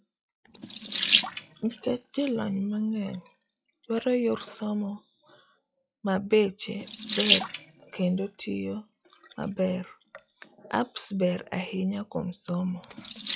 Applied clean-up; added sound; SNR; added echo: classical method log-MMSE.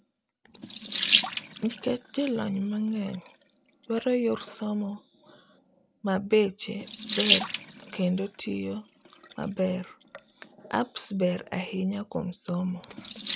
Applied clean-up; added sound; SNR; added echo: none; Sink (filling or washing) / Water tap, faucet; 5 dB; none.